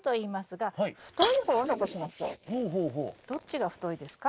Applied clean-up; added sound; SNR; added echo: neural mask model Resemble Enhance denoiser.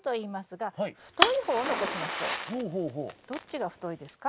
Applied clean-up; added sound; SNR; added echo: none; Fire; 0 dB; none.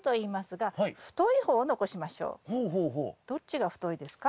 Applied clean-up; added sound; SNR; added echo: none; none; none; none.